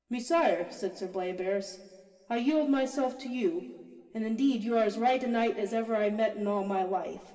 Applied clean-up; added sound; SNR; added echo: none; none; none; reverberation time 2.0 s.